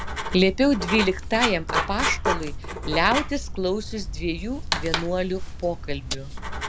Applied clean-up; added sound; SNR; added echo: none; Writing; 3 dB; none.